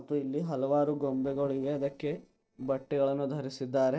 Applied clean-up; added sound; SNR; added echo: neural separator model SepFormer DNS4.